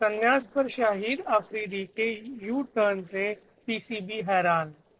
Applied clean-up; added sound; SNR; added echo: neural separator model SepFormer DNS4.